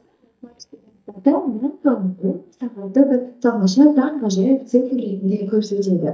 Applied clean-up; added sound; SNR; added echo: neural mask model DeepFilterNet 3.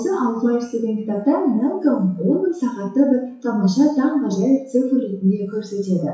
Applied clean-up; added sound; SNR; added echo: classical method WPE with log-MMSE.